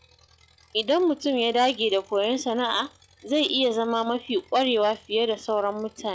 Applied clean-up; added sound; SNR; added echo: classical method log-MMSE.